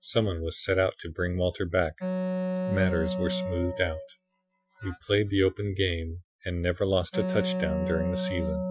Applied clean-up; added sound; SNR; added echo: classical method Wiener filter.